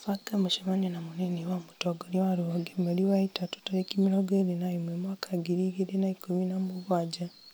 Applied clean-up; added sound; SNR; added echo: none; none; none; none.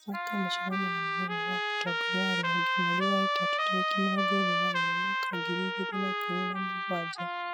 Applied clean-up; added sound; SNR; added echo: classical method spectral subtraction.